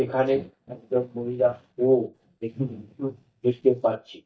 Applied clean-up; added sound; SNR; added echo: neural mask model DeepFilterNet 3.